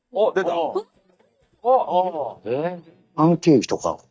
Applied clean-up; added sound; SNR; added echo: neural mask model DeepFilterNet 3.